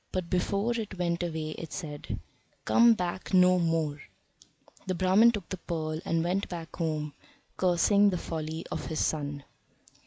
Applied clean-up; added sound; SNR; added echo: none; none; none; none.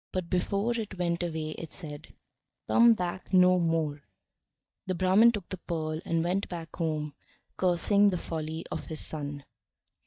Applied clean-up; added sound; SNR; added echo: neural mask model DeepFilterNet 3.